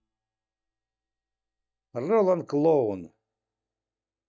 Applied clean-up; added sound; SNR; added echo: neural mask model DeepFilterNet 3.